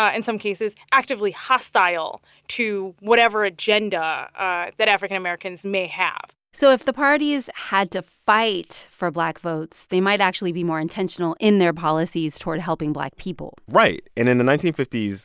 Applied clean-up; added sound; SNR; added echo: none; none; none; none.